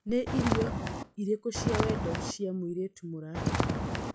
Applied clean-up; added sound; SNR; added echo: classical method log-MMSE.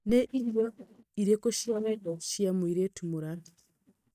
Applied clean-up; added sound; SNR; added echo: neural mask model DeepFilterNet 3.